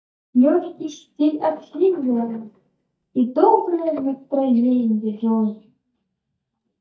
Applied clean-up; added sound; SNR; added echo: neural mask model DeepFilterNet 3.